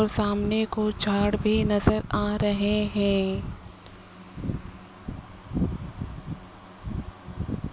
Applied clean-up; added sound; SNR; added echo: none; none; none; none.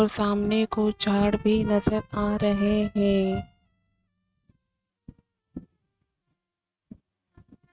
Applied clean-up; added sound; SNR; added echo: neural mask model RNNoise.